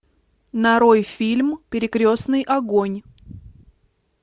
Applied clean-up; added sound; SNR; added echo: none; none; none; none.